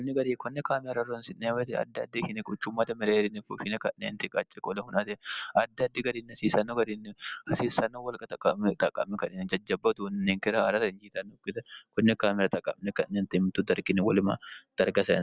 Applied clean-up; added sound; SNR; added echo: none; none; none; none.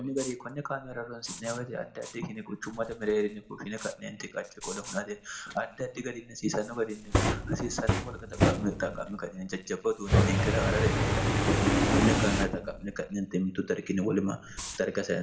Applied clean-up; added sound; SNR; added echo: none; Fire; -2 dB; reverberation time 0.7 s.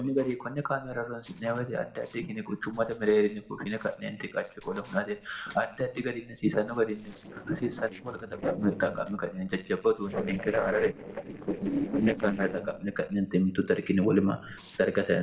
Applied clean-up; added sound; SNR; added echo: neural separator model SepFormer DNS4.